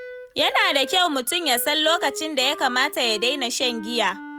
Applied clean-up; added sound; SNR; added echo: none; Wind instrument, woodwind instrument; 14 dB; none.